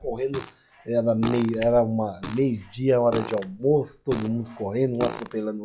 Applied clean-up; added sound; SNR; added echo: classical method log-MMSE.